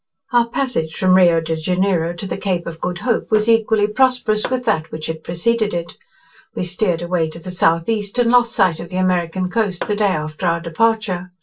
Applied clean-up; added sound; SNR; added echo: neural separator model SepFormer DNS4.